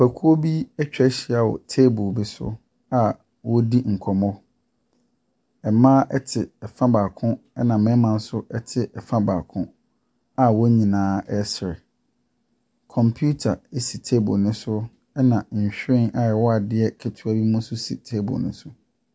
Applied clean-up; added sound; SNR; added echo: none; none; none; none.